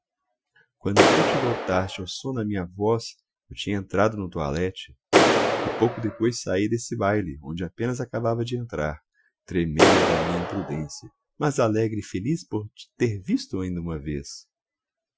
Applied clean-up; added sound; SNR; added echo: classical method Wiener filter.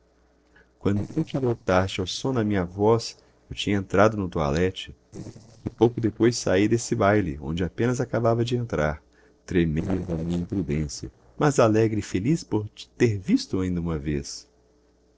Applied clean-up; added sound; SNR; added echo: neural separator model SepFormer DNS4.